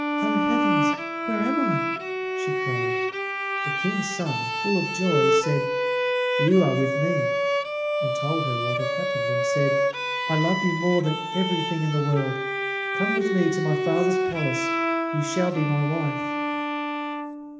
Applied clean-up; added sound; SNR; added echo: none; Bowed string instrument; -2 dB; reverberation time 1.0 s.